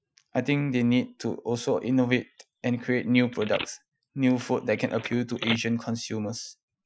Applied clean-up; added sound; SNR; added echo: classical method Wiener filter.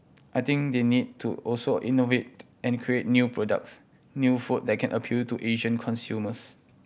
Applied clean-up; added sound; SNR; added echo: none; none; none; none.